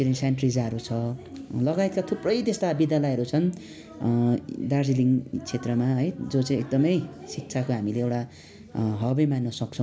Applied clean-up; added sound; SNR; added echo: none; none; none; none.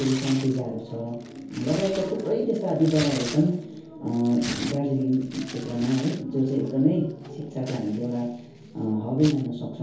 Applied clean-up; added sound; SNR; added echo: none; Tearing; 15 dB; reverberation time 0.6 s.